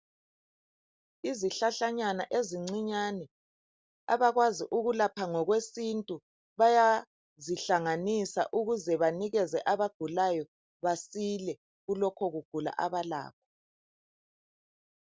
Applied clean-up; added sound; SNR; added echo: none; none; none; none.